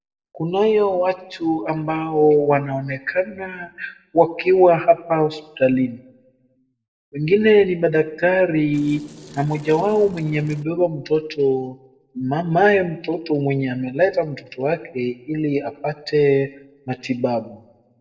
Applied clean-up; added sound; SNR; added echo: neural separator model SepFormer DNS4.